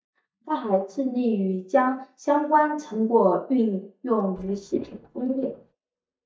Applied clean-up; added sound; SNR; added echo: neural mask model DeepFilterNet 3.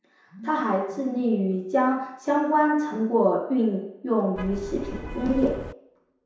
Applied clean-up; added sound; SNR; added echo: none; Vehicle horn, car horn, honking; 11 dB; reverberation time 0.7 s.